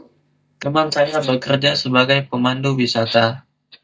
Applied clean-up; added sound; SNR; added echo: neural mask model DeepFilterNet 3.